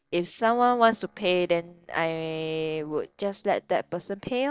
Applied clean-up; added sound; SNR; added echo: neural separator model SepFormer DNS4.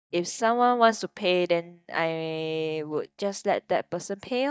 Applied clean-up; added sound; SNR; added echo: neural mask model DeepFilterNet 3.